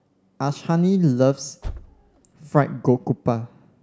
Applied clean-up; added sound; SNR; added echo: none; Car; 16 dB; none.